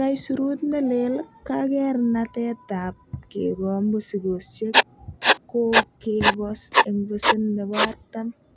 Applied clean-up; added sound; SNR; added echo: none; Writing; -2 dB; none.